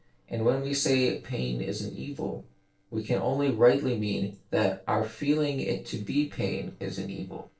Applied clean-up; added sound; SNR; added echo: neural separator model SepFormer DNS4.